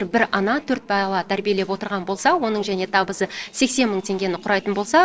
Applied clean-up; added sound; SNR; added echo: neural separator model SepFormer DNS4.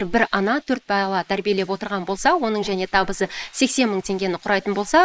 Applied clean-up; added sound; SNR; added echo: neural mask model Resemble Enhance denoiser.